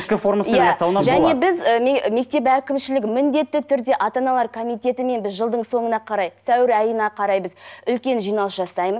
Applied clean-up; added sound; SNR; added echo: none; none; none; none.